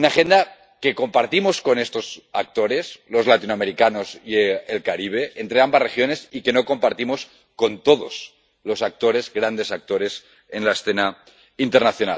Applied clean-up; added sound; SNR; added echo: none; none; none; none.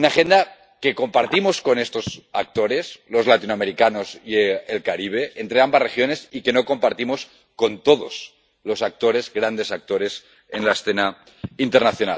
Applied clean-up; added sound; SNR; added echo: none; Telephone; 15 dB; none.